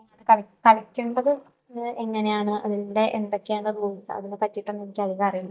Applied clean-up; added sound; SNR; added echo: neural mask model DeepFilterNet 3.